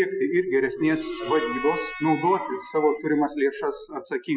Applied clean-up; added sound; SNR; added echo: classical method Wiener filter.